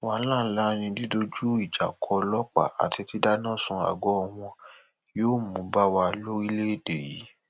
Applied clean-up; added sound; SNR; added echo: none; none; none; none.